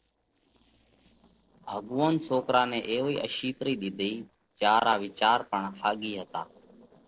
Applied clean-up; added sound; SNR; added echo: neural separator model SepFormer DNS4.